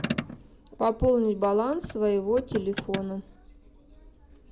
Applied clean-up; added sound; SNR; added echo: none; Motor vehicle (road); 9 dB; none.